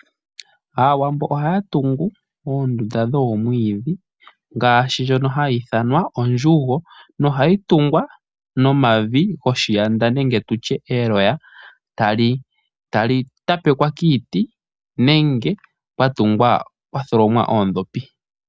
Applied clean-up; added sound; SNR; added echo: none; none; none; none.